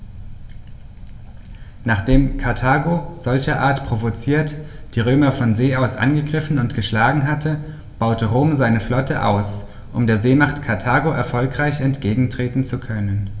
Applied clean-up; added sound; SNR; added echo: none; none; none; reverberation time 1.0 s.